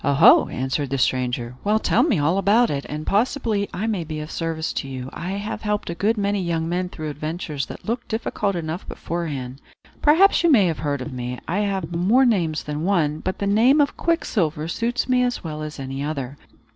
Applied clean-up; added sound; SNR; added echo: none; none; none; none.